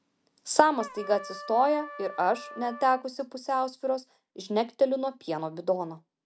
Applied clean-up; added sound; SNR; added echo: none; Trumpet; 15 dB; none.